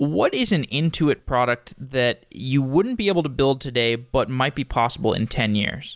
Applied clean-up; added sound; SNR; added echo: none; none; none; none.